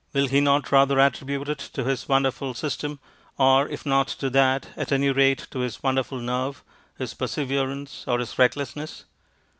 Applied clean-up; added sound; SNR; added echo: none; none; none; none.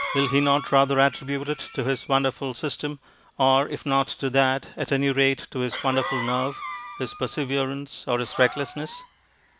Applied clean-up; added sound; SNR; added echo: none; Cough; 12 dB; none.